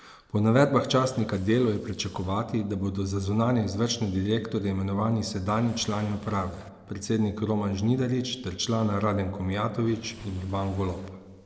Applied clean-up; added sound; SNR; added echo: neural separator model SepFormer DNS4.